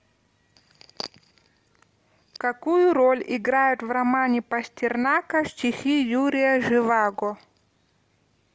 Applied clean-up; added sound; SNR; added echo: none; none; none; none.